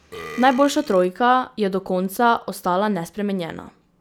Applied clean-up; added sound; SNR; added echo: none; Burping, eructation; 18 dB; none.